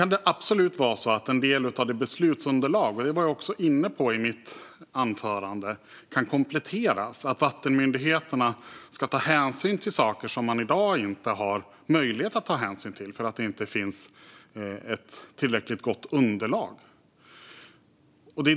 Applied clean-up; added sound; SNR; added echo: none; none; none; none.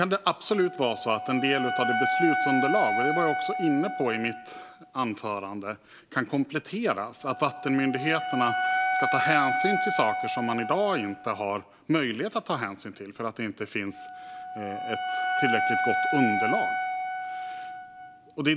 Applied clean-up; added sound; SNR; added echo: none; Wind instrument, woodwind instrument; 2 dB; none.